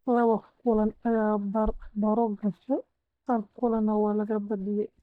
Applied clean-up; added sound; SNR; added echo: neural mask model DeepFilterNet 3.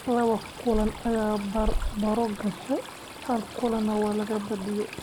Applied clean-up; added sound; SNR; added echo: none; Stream; 7 dB; none.